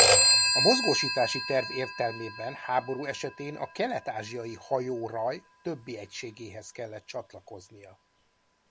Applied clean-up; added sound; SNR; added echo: none; Telephone; -3 dB; none.